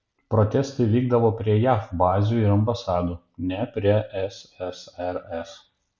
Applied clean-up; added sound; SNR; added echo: none; none; none; none.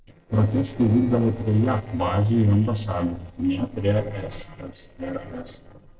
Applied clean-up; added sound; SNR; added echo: neural separator model SepFormer DNS4.